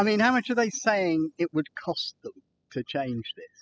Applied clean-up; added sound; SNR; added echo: classical method spectral subtraction.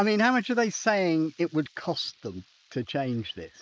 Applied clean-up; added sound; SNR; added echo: neural mask model Resemble Enhance denoiser.